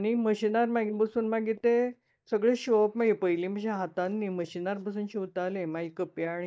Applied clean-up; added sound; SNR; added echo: neural mask model DeepFilterNet 3.